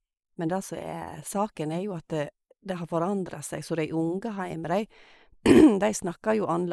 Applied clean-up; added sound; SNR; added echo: neural mask model Resemble Enhance denoiser.